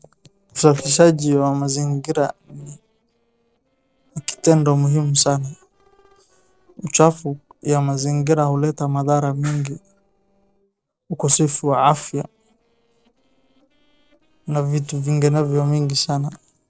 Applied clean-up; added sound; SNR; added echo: neural separator model SepFormer DNS4.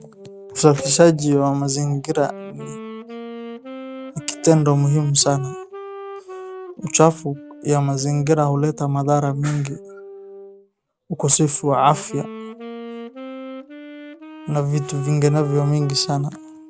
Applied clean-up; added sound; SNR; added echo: none; Wind instrument, woodwind instrument; 16 dB; none.